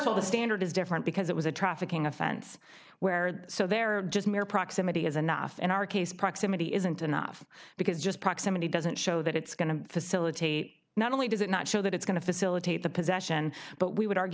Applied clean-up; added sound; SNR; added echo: none; none; none; none.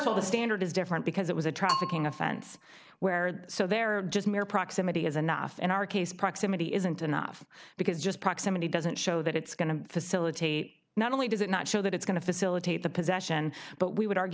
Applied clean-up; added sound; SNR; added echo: none; Bell / Percussion; 10 dB; none.